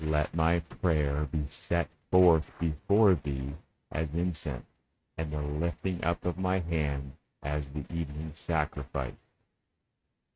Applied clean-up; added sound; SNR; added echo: neural mask model RNNoise.